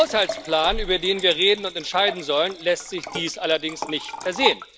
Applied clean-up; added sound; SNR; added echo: none; Liquid; 11 dB; none.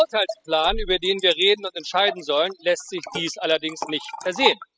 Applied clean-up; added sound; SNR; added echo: classical method spectral subtraction.